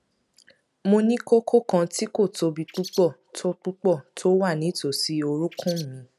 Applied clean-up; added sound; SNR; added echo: none; Bird; 15 dB; none.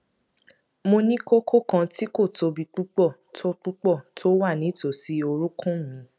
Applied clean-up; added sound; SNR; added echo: none; none; none; none.